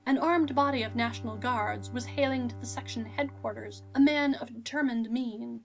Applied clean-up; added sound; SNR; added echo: none; Bowed string instrument; 14 dB; none.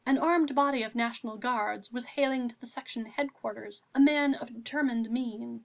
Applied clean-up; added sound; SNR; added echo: none; none; none; none.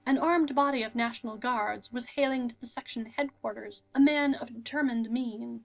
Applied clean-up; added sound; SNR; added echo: neural separator model SepFormer DNS4.